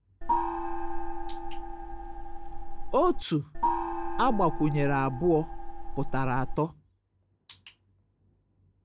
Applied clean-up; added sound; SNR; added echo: none; Gong; -2 dB; none.